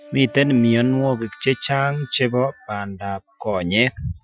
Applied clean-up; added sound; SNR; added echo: classical method Wiener filter.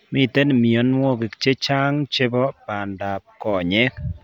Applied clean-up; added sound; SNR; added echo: none; none; none; none.